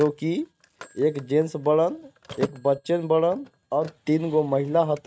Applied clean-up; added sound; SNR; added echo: neural mask model RNNoise.